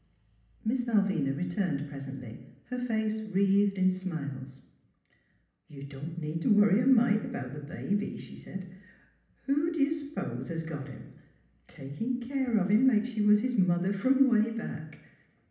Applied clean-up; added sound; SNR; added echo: none; none; none; reverberation time 0.8 s.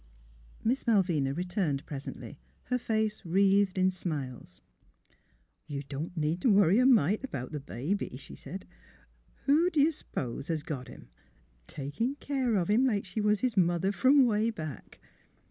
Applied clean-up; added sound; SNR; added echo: none; none; none; none.